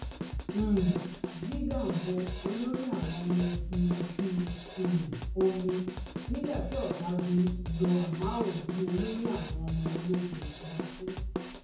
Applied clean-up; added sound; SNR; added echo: none; Drum kit; 5 dB; reverberation time 0.9 s.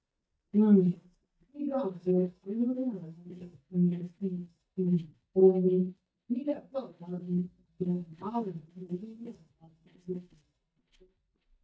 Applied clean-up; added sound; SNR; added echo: neural mask model DeepFilterNet 3.